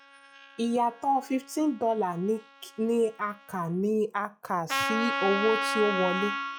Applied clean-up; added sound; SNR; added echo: classical method log-MMSE.